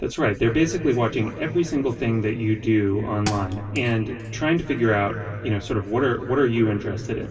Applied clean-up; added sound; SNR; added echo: none; Thump, thud; 16 dB; reverberation time 3.0 s.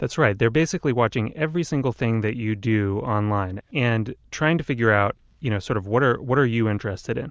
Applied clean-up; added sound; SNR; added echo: none; none; none; none.